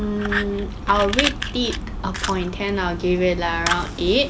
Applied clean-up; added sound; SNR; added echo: none; Fire; 8 dB; none.